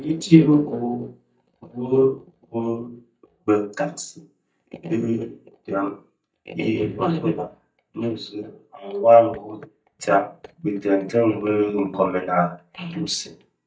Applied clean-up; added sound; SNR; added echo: neural mask model DeepFilterNet 3.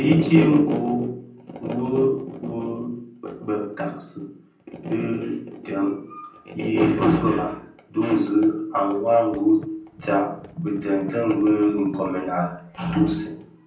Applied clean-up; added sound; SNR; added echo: none; Thump, thud; 19 dB; reverberation time 0.6 s.